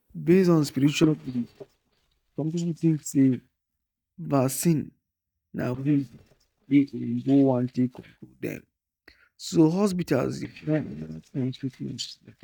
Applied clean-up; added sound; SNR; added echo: neural mask model DeepFilterNet 3.